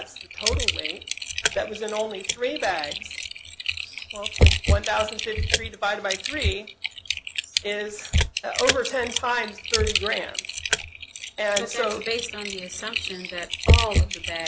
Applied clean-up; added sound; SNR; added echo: none; Typing; -4 dB; none.